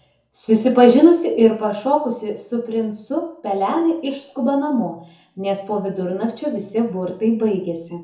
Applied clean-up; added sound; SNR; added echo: none; none; none; reverberation time 0.6 s.